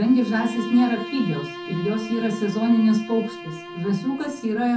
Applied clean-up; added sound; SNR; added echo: none; Bowed string instrument; 13 dB; reverberation time 0.3 s.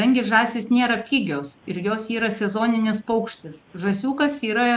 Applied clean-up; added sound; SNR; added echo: none; none; none; none.